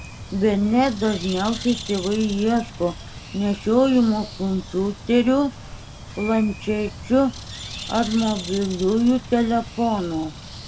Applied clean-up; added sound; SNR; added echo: none; Bird; 14 dB; none.